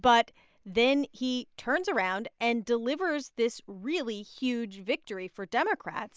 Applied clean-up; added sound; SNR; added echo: none; none; none; none.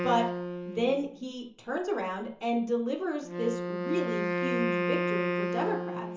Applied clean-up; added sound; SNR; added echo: none; Wind instrument, woodwind instrument; 1 dB; reverberation time 0.8 s.